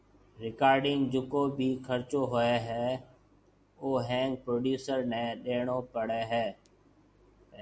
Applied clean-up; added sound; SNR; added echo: none; none; none; none.